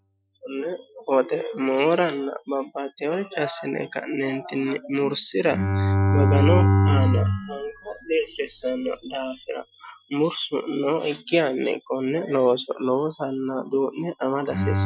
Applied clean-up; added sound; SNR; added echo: classical method Wiener filter.